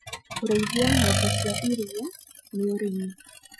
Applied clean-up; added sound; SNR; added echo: classical method Wiener filter.